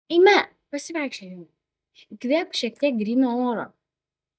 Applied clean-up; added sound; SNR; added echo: neural mask model DeepFilterNet 3.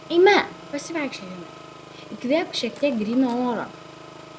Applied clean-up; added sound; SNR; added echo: none; Engine; 17 dB; none.